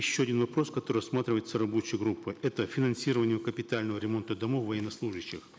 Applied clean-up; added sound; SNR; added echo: none; none; none; none.